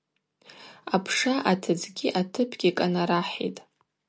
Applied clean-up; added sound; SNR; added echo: none; none; none; none.